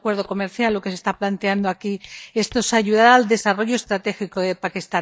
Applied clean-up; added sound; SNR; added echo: neural mask model DeepFilterNet 3.